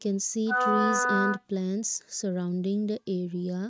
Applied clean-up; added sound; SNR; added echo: neural mask model RNNoise.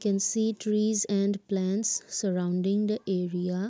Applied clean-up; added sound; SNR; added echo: none; none; none; none.